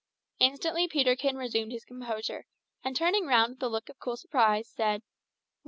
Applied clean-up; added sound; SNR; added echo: none; none; none; none.